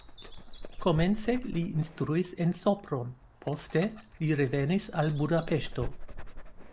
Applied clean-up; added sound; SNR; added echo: none; Dog; 10 dB; none.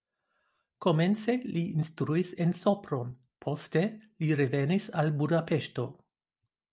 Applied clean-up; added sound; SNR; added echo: none; none; none; none.